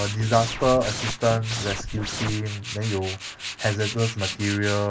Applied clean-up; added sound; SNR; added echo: none; Scratching (performance technique) + Tools; 7 dB; none.